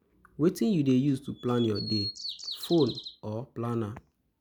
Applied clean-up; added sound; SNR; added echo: none; Bird vocalization, bird call, bird song; 10 dB; none.